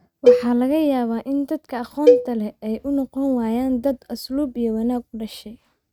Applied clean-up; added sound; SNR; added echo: neural mask model RNNoise.